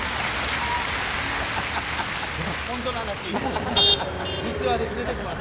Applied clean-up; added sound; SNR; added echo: none; Motor vehicle (road); 0 dB; none.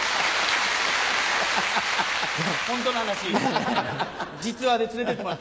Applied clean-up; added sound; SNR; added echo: none; none; none; none.